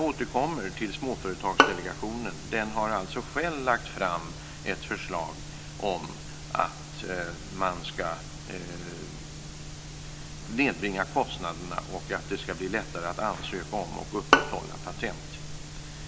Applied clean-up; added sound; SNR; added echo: none; Bowed string instrument; -4 dB; none.